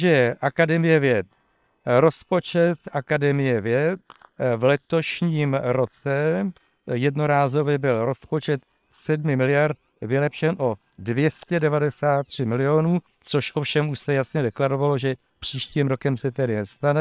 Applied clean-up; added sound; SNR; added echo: neural separator model SepFormer WHAM!.